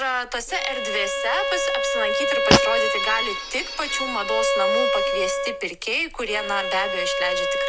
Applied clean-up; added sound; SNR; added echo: none; Fart + Bowed string instrument; -4 dB; none.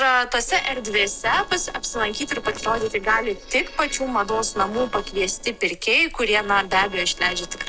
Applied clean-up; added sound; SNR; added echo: neural separator model SepFormer DNS4.